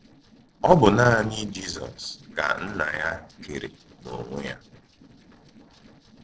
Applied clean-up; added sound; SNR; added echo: neural separator model SepFormer DNS4.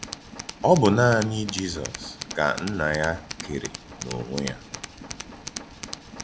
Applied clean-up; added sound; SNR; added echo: none; Tools; 12 dB; none.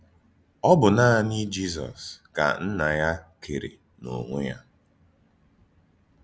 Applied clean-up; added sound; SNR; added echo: none; none; none; none.